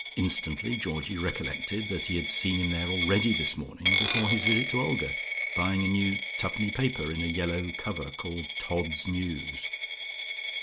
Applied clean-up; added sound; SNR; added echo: none; Coin (dropping); 1 dB; none.